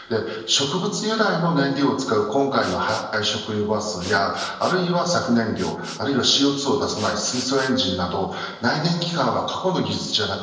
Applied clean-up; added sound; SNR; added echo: neural separator model SepFormer DNS4.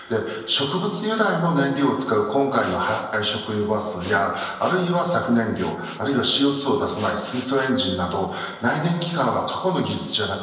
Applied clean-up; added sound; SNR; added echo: none; Respiratory sounds; 18 dB; reverberation time 1.0 s.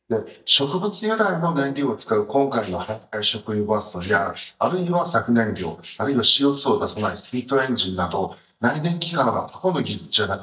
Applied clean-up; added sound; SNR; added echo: neural mask model DeepFilterNet 3.